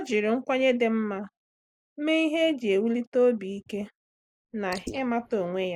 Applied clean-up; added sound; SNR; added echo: neural mask model Resemble Enhance denoiser.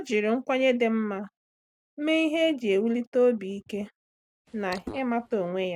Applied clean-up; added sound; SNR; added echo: neural mask model RNNoise.